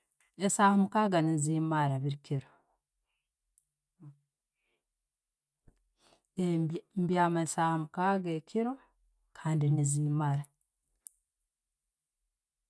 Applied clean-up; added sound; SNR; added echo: none; none; none; none.